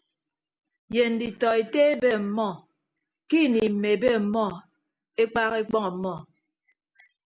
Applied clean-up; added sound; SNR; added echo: none; none; none; none.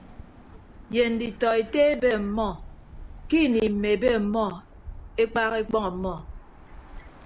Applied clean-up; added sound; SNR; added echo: none; Bird; 16 dB; none.